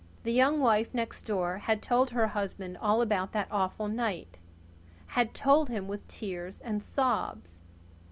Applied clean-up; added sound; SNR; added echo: none; none; none; none.